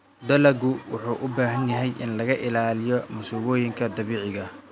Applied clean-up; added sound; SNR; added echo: none; none; none; none.